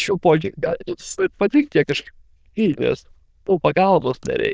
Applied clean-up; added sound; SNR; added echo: neural diffusion model UNIVERSE++.